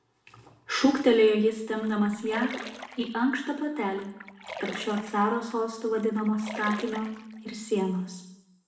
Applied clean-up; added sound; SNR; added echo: none; Splash, splatter; 15 dB; reverberation time 0.8 s.